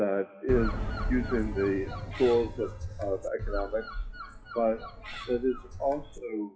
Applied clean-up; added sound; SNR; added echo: classical method WPE with log-MMSE.